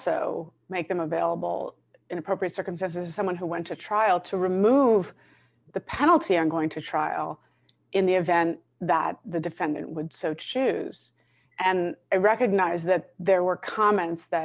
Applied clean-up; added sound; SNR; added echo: none; none; none; none.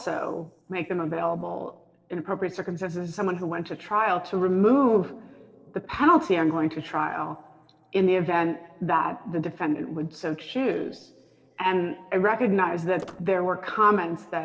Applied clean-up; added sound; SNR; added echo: neural separator model SepFormer DNS4.